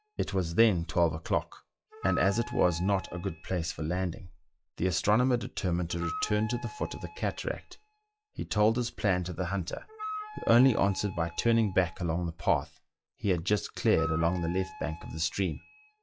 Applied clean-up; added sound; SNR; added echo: classical method log-MMSE.